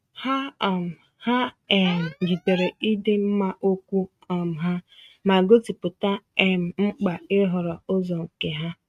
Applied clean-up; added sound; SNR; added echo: neural mask model RNNoise.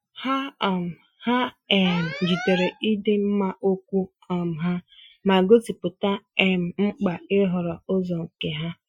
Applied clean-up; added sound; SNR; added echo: classical method Wiener filter.